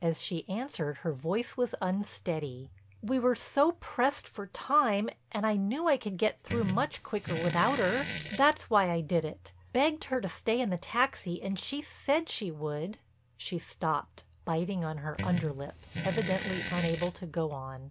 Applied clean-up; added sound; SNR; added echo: none; Fart; 4 dB; none.